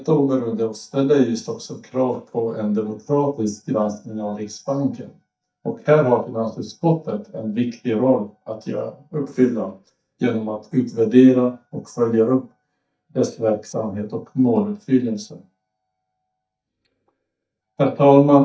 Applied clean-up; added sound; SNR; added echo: neural mask model DeepFilterNet 3.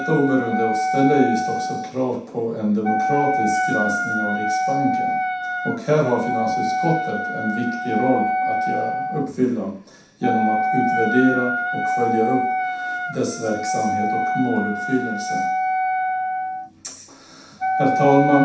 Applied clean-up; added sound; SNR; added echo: none; Wind instrument, woodwind instrument; 0 dB; reverberation time 0.7 s.